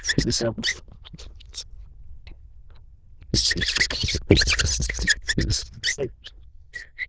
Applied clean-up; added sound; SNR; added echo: neural diffusion model UNIVERSE++.